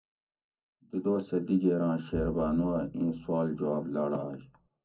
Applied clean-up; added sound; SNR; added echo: none; Bowed string instrument; 15 dB; reverberation time 0.4 s.